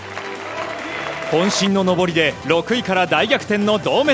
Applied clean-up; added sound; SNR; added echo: none; none; none; none.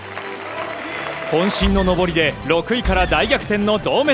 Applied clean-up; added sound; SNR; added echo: none; Engine; 7 dB; none.